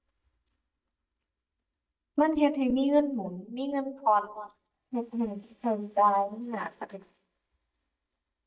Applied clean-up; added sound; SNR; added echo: neural mask model DeepFilterNet 3.